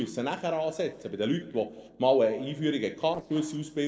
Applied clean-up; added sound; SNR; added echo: neural separator model SepFormer DNS4.